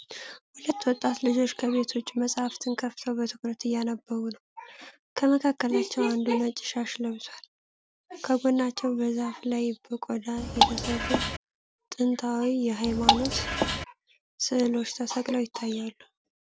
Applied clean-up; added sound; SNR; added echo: none; Drip / Water; -3 dB; none.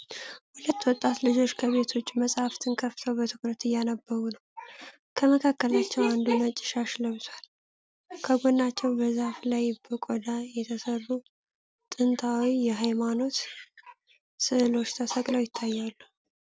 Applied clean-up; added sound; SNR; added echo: none; none; none; none.